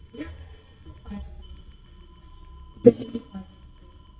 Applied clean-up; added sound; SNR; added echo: neural mask model DeepFilterNet 3.